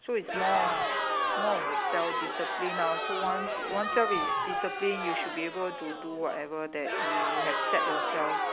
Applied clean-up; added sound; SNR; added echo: none; Crowd; -2 dB; none.